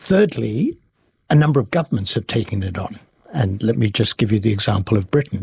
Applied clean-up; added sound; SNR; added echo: neural mask model Resemble Enhance denoiser.